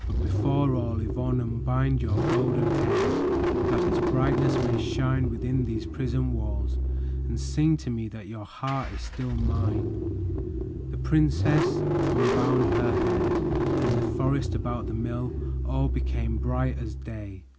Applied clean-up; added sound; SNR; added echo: none; Engine starting / Car; -3 dB; none.